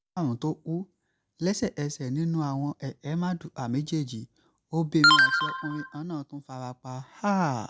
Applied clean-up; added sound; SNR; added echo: none; none; none; none.